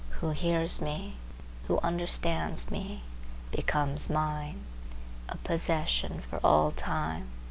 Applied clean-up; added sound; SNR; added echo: none; none; none; none.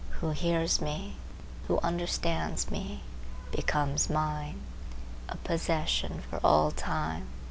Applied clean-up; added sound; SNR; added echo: none; Vehicle horn, car horn, honking; 18 dB; none.